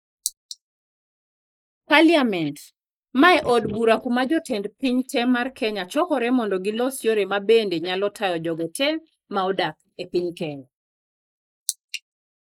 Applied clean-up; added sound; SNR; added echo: neural mask model Resemble Enhance denoiser.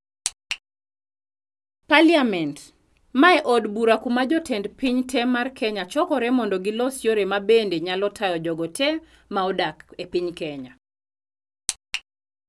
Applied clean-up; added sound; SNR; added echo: none; none; none; none.